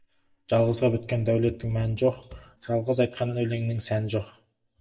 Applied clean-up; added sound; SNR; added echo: neural mask model DeepFilterNet 3.